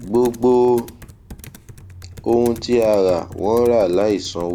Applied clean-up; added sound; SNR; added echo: none; Computer keyboard; 18 dB; none.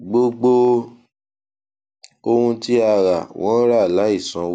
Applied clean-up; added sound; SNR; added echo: none; none; none; none.